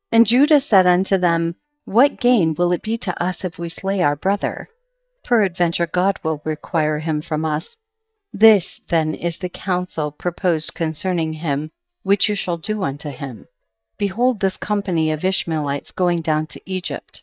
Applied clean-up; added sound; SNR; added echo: neural mask model DeepFilterNet 3.